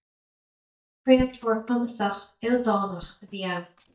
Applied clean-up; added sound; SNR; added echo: neural mask model DeepFilterNet 3.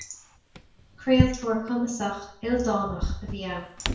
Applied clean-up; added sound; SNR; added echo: none; Drawer open or close; 4 dB; reverberation time 0.5 s.